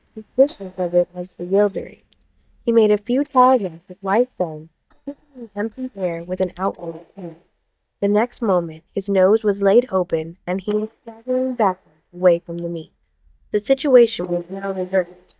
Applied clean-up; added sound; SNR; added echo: neural mask model DeepFilterNet 3.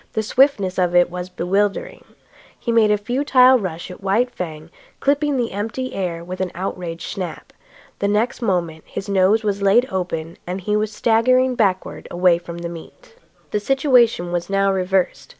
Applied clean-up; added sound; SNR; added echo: none; none; none; none.